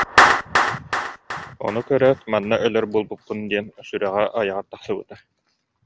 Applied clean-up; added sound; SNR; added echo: none; Clapping; 1 dB; none.